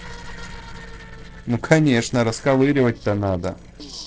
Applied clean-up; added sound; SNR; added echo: neural separator model SepFormer DNS4.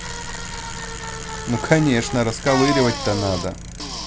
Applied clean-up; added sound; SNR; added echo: none; Bicycle; 7 dB; none.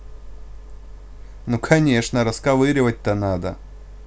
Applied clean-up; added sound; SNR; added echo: none; none; none; none.